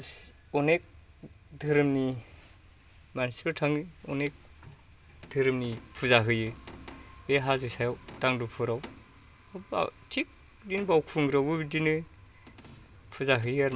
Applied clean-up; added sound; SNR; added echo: none; none; none; none.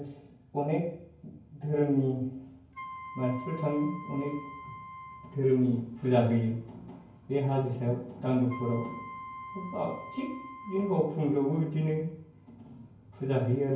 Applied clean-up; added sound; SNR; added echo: none; Wind instrument, woodwind instrument; 14 dB; reverberation time 0.9 s.